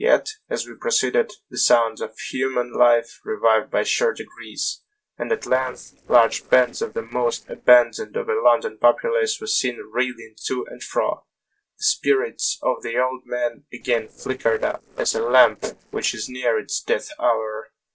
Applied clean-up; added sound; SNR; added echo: neural separator model SepFormer DNS4.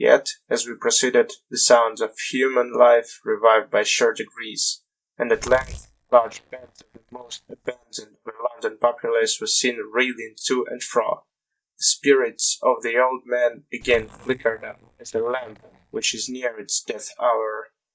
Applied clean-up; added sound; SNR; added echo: neural mask model DeepFilterNet 3.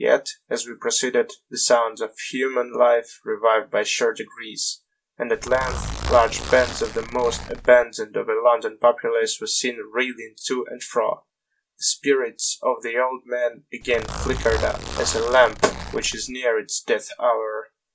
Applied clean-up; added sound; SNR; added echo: none; Zipper (clothing); 8 dB; reverberation time 0.1 s.